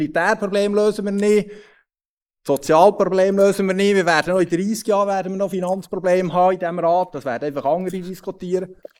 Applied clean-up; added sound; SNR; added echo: neural mask model Resemble Enhance denoiser.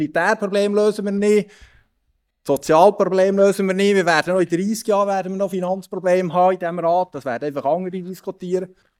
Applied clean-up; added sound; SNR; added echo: neural mask model DeepFilterNet 3.